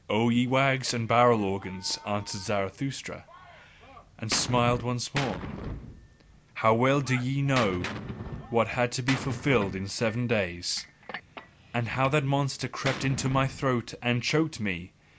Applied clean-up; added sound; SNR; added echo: none; Gunshot, gunfire; 12 dB; none.